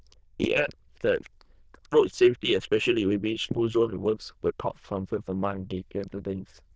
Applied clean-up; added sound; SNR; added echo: neural diffusion model UNIVERSE++.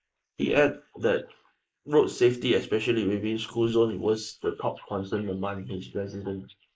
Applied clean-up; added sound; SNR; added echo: neural mask model Resemble Enhance denoiser.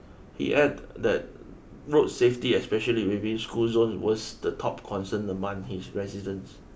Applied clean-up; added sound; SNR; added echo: none; none; none; none.